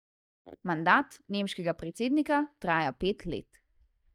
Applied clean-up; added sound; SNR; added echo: neural mask model DeepFilterNet 3.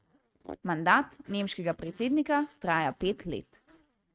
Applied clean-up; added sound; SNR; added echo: neural mask model RNNoise.